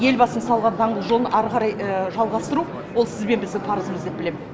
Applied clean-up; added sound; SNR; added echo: none; none; none; none.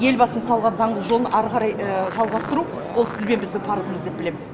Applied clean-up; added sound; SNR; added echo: none; Animal; 12 dB; none.